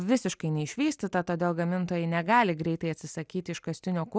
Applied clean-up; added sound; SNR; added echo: none; none; none; none.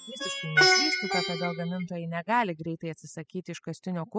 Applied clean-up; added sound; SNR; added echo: classical method spectral subtraction.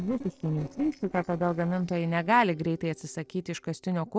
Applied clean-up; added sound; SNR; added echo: neural separator model SepFormer DNS4.